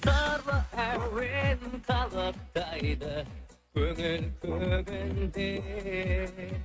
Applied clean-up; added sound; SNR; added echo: neural mask model RNNoise.